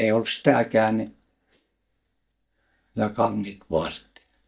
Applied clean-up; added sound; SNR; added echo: neural mask model DeepFilterNet 3.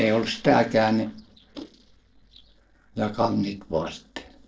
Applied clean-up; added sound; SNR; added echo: neural separator model SepFormer DNS4.